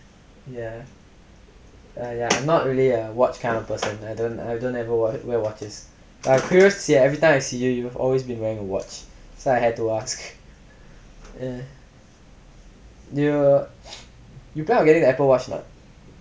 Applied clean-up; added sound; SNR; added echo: none; none; none; none.